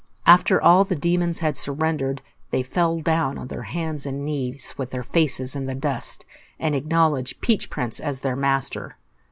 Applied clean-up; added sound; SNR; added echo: none; none; none; none.